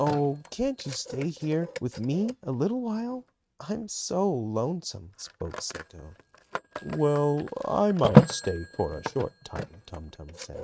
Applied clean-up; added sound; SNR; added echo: neural mask model RNNoise.